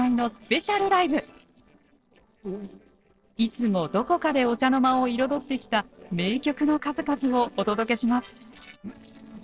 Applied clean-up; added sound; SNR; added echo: neural separator model SepFormer DNS4.